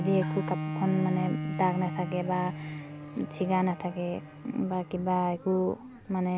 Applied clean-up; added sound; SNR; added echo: none; Bowed string instrument; 6 dB; none.